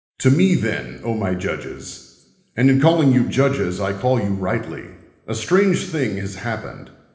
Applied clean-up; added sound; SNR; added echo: none; none; none; reverberation time 1.1 s.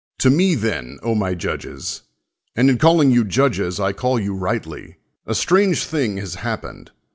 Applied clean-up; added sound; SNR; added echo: none; none; none; none.